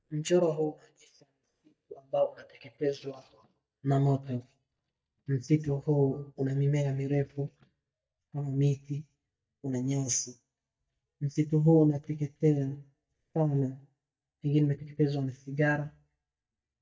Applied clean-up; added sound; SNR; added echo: neural mask model DeepFilterNet 3.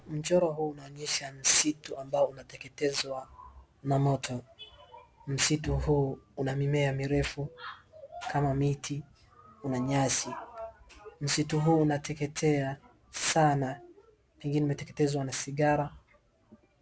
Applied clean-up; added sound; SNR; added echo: none; none; none; none.